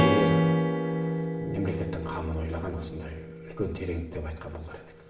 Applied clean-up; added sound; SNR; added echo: none; Strum; -4 dB; reverberation time 0.8 s.